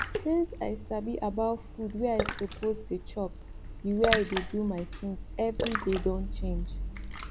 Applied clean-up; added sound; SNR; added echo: none; Splash, splatter; 4 dB; none.